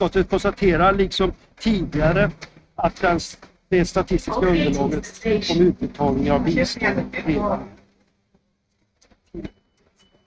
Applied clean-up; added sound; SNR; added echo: neural mask model RNNoise.